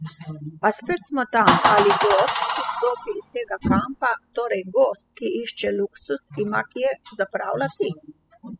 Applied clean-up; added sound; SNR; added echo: classical method spectral subtraction.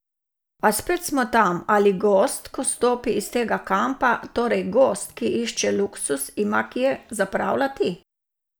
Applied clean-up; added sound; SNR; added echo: none; none; none; none.